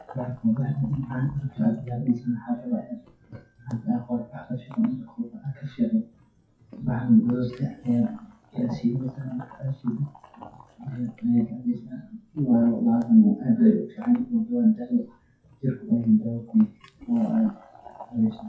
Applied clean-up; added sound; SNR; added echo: classical method WPE with log-MMSE.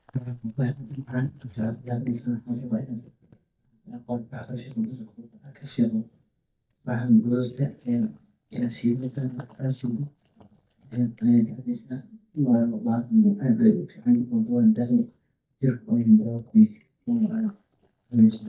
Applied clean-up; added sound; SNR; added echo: neural mask model DeepFilterNet 3.